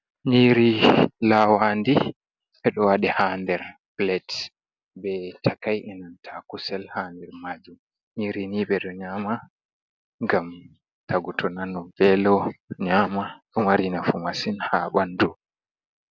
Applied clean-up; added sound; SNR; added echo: none; none; none; none.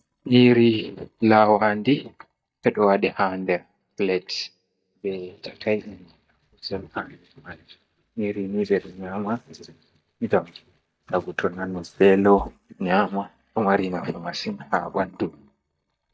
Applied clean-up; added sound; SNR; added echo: neural mask model DeepFilterNet 3.